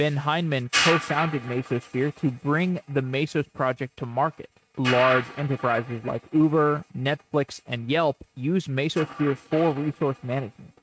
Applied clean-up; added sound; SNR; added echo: neural mask model RNNoise.